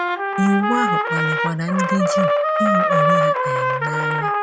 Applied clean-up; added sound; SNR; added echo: none; Trumpet; -4 dB; none.